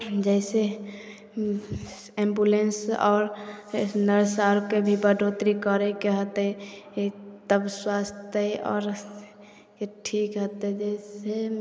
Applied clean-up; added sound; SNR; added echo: none; none; none; none.